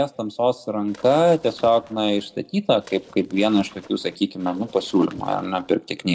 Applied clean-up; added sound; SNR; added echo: neural separator model SepFormer DNS4.